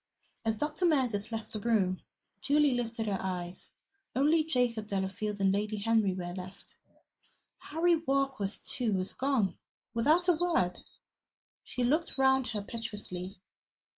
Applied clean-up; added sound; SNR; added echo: neural mask model Resemble Enhance denoiser.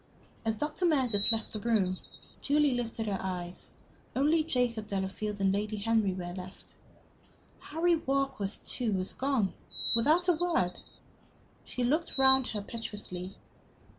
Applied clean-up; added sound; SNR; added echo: none; Bird vocalization, bird call, bird song; 8 dB; none.